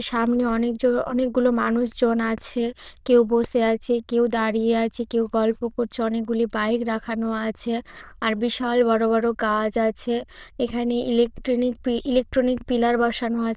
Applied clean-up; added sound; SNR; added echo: neural diffusion model UNIVERSE++.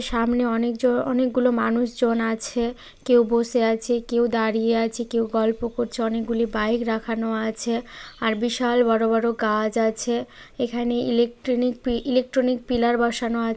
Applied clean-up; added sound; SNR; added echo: none; none; none; none.